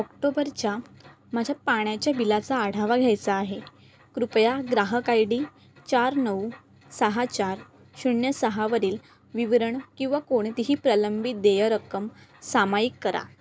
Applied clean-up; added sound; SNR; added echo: none; none; none; none.